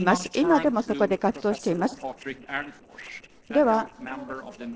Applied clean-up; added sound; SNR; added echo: neural separator model SepFormer DNS4.